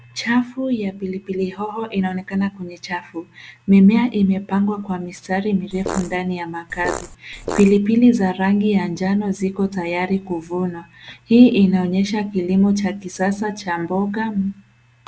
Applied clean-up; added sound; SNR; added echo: none; Fart; 9 dB; none.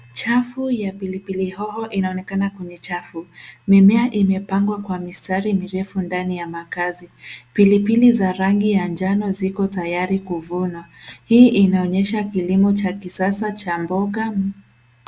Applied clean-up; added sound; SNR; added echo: none; none; none; none.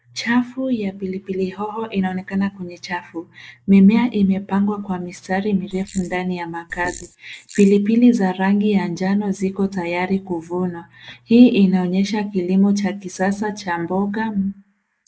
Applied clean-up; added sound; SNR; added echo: neural mask model Resemble Enhance denoiser.